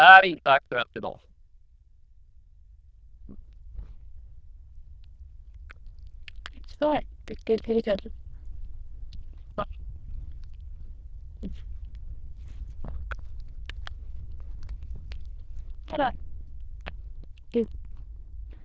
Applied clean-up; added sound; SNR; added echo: neural diffusion model UNIVERSE++.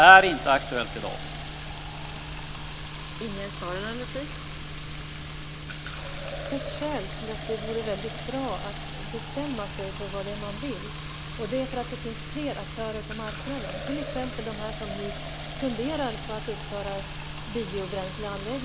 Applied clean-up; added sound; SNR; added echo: none; Fill (with liquid); 10 dB; none.